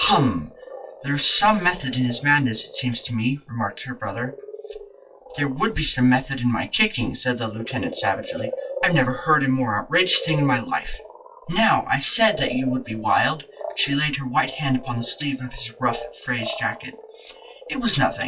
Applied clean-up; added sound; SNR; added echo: classical method WPE with log-MMSE.